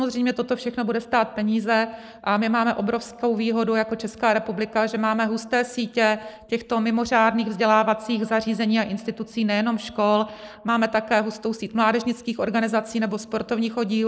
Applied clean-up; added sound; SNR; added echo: neural mask model Resemble Enhance denoiser.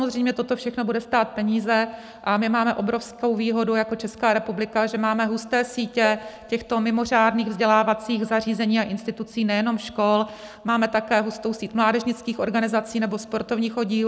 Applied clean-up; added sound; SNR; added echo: none; Keyboard (musical); 17 dB; none.